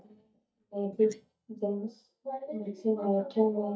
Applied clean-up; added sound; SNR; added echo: neural mask model DeepFilterNet 3.